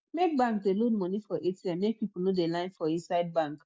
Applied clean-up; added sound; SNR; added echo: none; none; none; none.